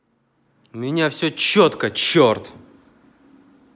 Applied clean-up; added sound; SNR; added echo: none; none; none; none.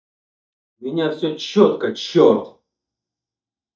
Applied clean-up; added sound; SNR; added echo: neural mask model DeepFilterNet 3.